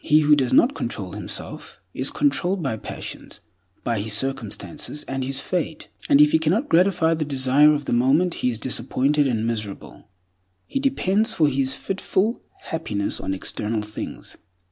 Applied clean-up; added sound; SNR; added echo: none; none; none; none.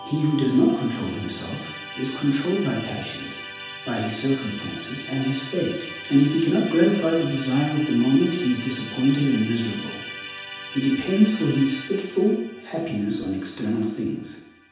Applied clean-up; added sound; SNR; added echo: none; Musical instrument; 14 dB; reverberation time 0.8 s.